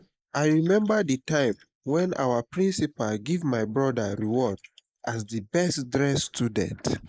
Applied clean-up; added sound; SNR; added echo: neural mask model Resemble Enhance denoiser.